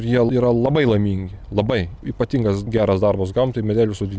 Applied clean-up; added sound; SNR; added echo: none; none; none; none.